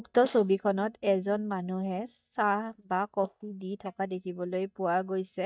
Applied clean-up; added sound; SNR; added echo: neural mask model DeepFilterNet 3.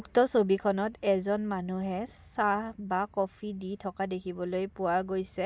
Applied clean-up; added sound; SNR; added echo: none; none; none; none.